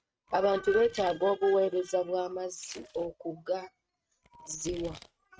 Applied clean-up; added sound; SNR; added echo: neural mask model RNNoise.